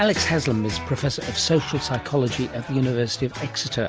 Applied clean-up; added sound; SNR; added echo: none; none; none; none.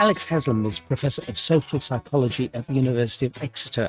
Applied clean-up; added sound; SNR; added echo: neural mask model RNNoise.